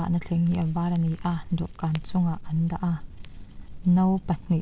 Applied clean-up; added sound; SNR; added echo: none; Tick-tock; 13 dB; none.